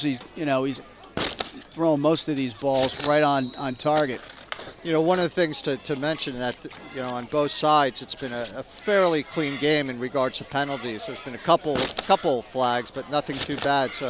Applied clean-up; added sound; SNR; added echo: none; Scissors; 15 dB; none.